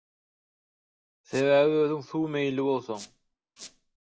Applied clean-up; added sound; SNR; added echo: none; Squeak; 20 dB; none.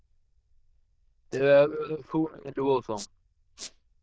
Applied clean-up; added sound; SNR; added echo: neural diffusion model UNIVERSE++.